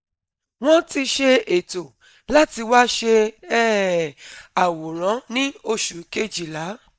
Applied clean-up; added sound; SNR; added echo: neural mask model DeepFilterNet 3.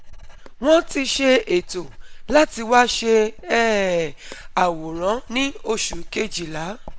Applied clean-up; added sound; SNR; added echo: none; Writing; 13 dB; none.